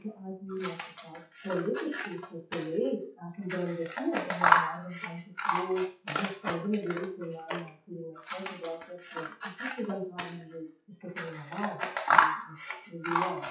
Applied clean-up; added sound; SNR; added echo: classical method WPE with log-MMSE.